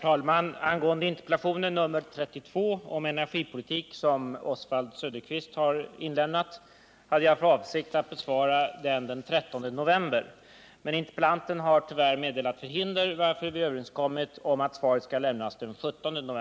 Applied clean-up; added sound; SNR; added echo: none; none; none; none.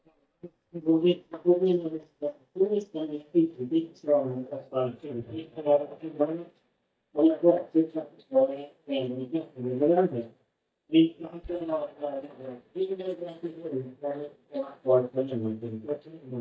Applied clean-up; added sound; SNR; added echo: neural mask model DeepFilterNet 3.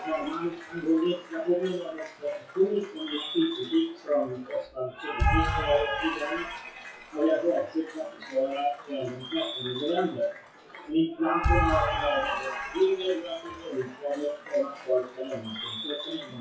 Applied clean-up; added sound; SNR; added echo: classical method WPE with log-MMSE.